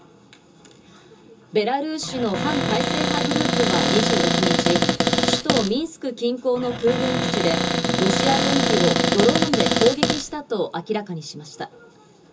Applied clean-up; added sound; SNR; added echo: none; Cupboard open or close; -4 dB; reverberation time 0.2 s.